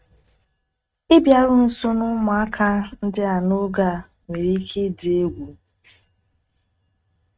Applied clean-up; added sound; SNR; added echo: neural mask model RNNoise.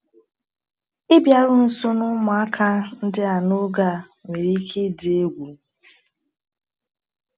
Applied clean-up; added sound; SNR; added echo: none; none; none; none.